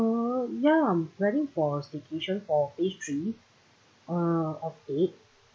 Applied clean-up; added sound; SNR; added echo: none; none; none; none.